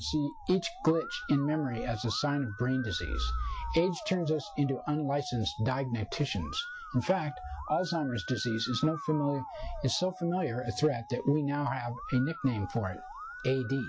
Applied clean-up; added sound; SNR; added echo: classical method Wiener filter.